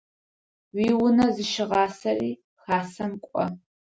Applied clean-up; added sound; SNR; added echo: none; none; none; none.